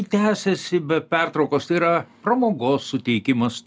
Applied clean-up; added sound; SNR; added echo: none; none; none; none.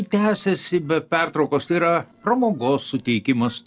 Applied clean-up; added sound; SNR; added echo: neural separator model SepFormer DNS4.